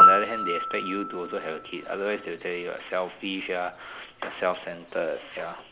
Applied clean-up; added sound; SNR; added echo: none; Piano; -4 dB; none.